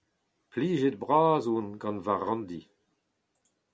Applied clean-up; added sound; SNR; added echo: none; none; none; none.